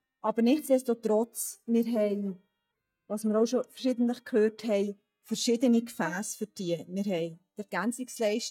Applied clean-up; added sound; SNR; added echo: neural mask model DeepFilterNet 3.